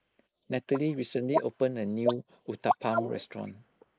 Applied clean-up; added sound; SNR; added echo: neural mask model Resemble Enhance denoiser.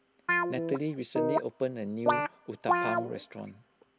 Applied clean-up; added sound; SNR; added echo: none; Guitar; -4 dB; none.